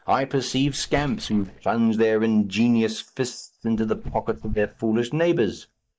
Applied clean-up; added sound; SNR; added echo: neural mask model DeepFilterNet 3.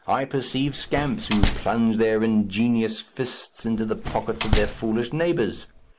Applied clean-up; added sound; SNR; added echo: none; Slam; 5 dB; none.